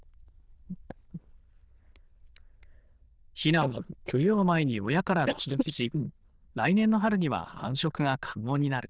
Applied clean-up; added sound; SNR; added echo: neural diffusion model UNIVERSE++.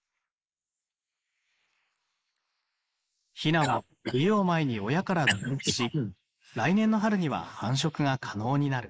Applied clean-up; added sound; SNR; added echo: neural mask model Resemble Enhance denoiser.